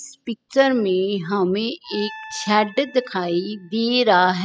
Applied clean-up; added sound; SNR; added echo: classical method spectral subtraction.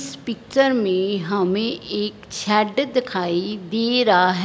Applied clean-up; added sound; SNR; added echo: none; none; none; none.